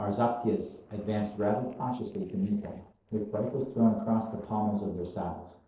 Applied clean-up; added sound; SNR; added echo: neural separator model SepFormer DNS4.